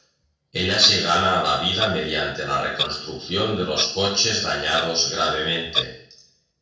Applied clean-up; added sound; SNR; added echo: none; Clock; 10 dB; reverberation time 0.6 s.